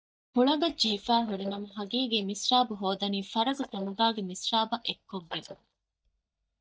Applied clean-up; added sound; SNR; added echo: neural mask model DeepFilterNet 3.